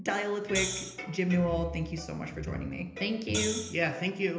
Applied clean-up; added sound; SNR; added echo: none; Hi-hat; 5 dB; reverberation time 0.8 s.